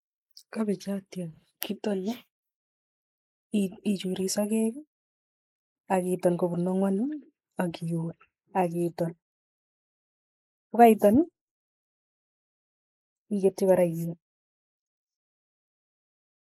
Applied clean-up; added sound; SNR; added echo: neural mask model Resemble Enhance denoiser.